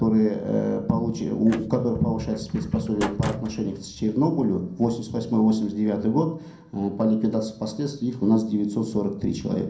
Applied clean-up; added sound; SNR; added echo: none; Slam; 14 dB; reverberation time 0.6 s.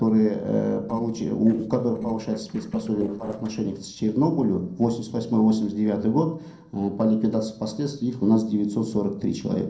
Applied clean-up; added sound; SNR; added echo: neural separator model SepFormer DNS4.